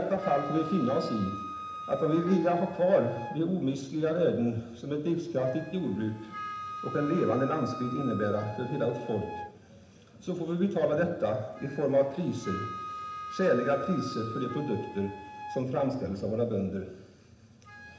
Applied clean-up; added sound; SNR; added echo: none; Wind instrument, woodwind instrument; 12 dB; reverberation time 0.8 s.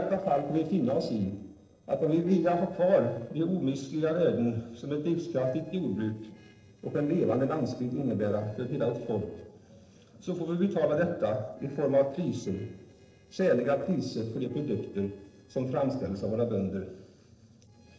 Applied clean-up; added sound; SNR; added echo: neural separator model SepFormer DNS4.